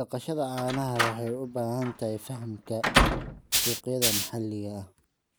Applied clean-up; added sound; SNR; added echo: none; Rattle (instrument) + Slam; -3 dB; none.